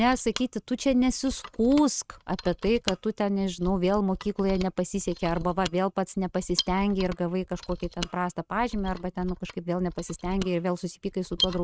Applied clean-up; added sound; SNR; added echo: neural mask model RNNoise.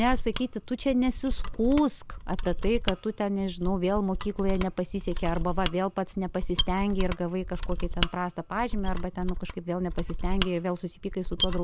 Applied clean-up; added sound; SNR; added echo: none; Mechanisms; 2 dB; none.